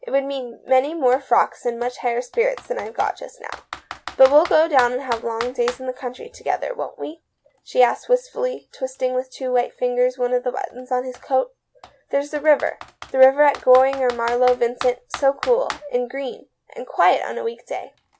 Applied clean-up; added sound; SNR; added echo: none; Computer keyboard; 18 dB; none.